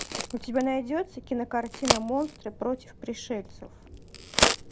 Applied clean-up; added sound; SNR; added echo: none; Crack; 0 dB; none.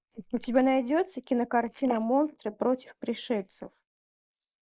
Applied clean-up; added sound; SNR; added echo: neural mask model Resemble Enhance denoiser.